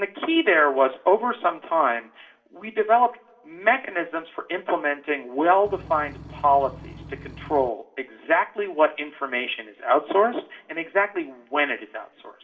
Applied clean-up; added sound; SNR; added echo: none; Engine / Truck / Car; 16 dB; reverberation time 0.4 s.